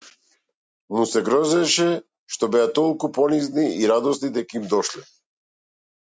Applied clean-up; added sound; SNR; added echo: none; none; none; none.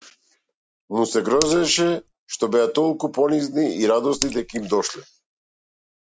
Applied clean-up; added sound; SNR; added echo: none; Raindrop / Splash, splatter; 10 dB; none.